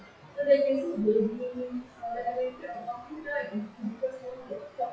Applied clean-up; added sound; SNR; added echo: classical method WPE with log-MMSE.